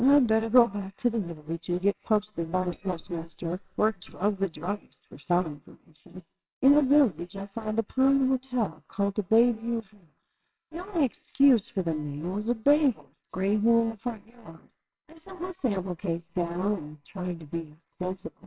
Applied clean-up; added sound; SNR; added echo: neural separator model SepFormer WHAMR!.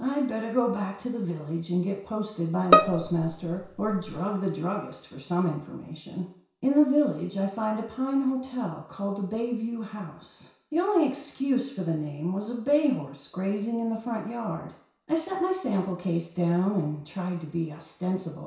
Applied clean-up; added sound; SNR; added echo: none; Bowed string instrument; -3 dB; reverberation time 0.6 s.